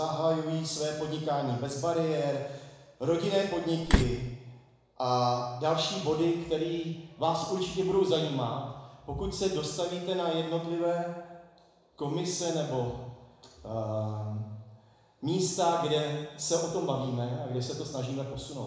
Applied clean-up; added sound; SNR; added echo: none; Slam; -5 dB; reverberation time 0.9 s.